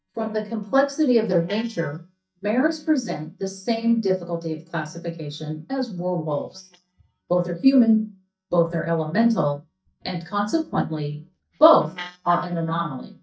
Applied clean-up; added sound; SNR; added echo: neural mask model DeepFilterNet 3.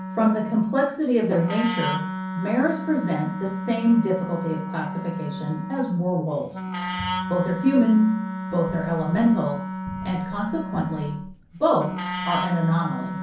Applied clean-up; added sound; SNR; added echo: none; Wind instrument, woodwind instrument; 7 dB; reverberation time 0.6 s.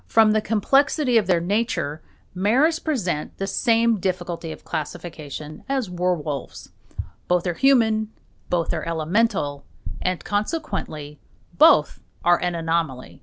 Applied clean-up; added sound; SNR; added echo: none; none; none; none.